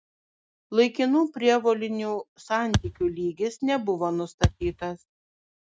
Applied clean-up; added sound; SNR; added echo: neural mask model RNNoise.